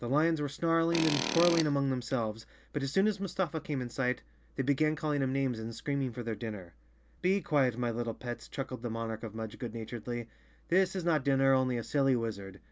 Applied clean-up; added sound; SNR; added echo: none; Tools; 5 dB; none.